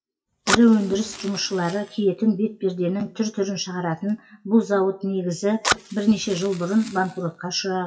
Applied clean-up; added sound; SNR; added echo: classical method WPE with log-MMSE.